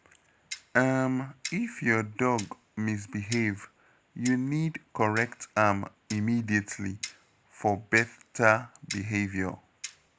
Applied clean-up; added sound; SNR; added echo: none; Clock; 17 dB; none.